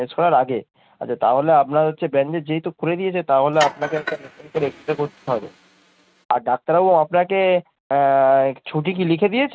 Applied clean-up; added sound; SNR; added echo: neural mask model RNNoise.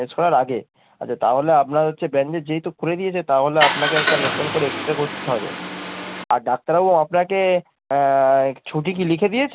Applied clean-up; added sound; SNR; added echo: none; Car; 3 dB; none.